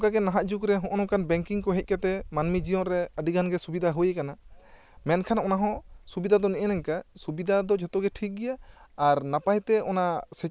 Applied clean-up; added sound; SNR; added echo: none; none; none; none.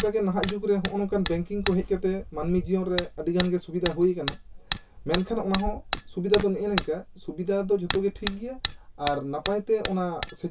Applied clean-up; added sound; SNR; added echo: none; Hammer; 9 dB; reverberation time 0.1 s.